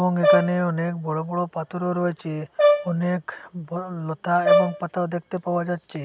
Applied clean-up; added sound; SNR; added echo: none; Brass instrument; -1 dB; none.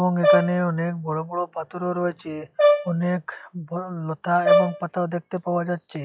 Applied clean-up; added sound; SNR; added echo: classical method log-MMSE.